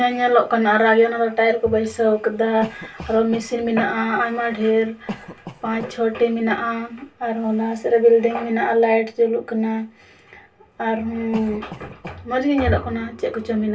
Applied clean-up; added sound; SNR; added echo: none; Cough; 18 dB; reverberation time 0.2 s.